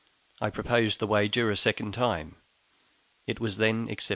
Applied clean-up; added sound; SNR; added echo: none; none; none; none.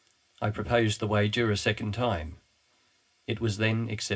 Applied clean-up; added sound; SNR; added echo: none; none; none; reverberation time 0.4 s.